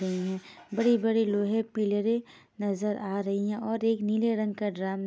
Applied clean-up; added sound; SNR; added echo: none; none; none; none.